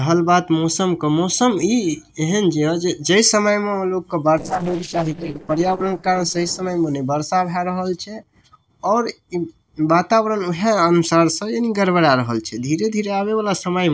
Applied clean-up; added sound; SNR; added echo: neural separator model SepFormer DNS4.